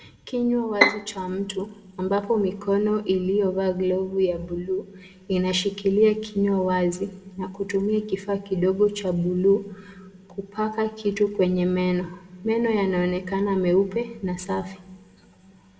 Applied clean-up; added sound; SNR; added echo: none; Bowed string instrument; 1 dB; reverberation time 1.1 s.